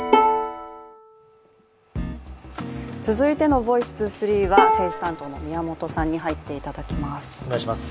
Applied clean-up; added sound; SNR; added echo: none; Bowed string instrument; 0 dB; none.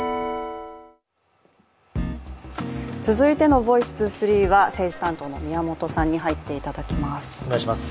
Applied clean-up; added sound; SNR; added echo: none; none; none; none.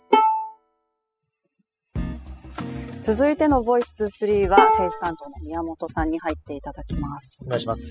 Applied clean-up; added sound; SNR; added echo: classical method spectral subtraction.